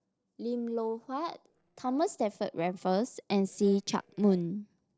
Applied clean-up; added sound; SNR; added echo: neural separator model SepFormer DNS4.